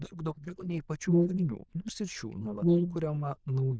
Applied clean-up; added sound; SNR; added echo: neural diffusion model UNIVERSE++.